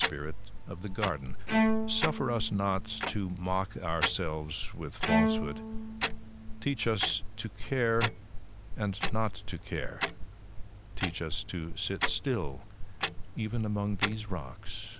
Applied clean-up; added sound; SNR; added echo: none; Clock + Bowed string instrument; -1 dB; none.